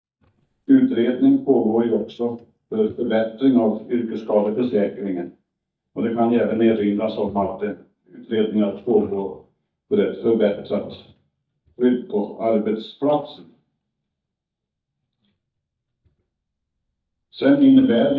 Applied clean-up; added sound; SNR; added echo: neural mask model DeepFilterNet 3.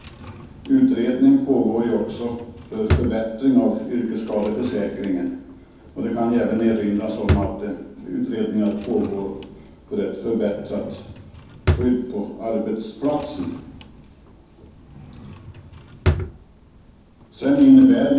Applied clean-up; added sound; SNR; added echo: none; Drawer open or close; 9 dB; reverberation time 0.9 s.